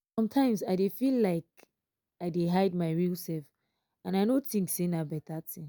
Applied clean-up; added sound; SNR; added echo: none; none; none; none.